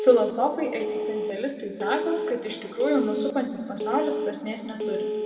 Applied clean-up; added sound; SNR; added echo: none; Telephone; 4 dB; reverberation time 1.8 s.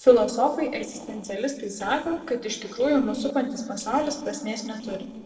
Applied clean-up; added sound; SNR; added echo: neural separator model SepFormer DNS4.